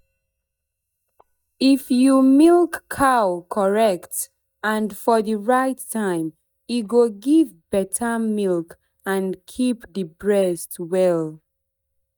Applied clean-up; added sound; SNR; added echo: neural mask model DeepFilterNet 3.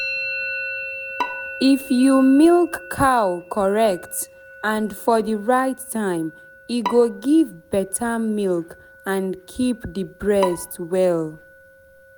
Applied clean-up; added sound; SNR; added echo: none; Bowed string instrument + Musical instrument; 13 dB; none.